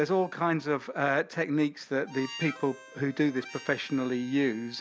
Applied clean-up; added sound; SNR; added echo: none; Harmonica; 18 dB; none.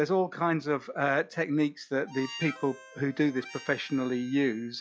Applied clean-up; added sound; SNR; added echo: classical method log-MMSE.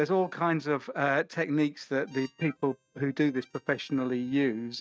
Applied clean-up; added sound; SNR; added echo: neural mask model RNNoise.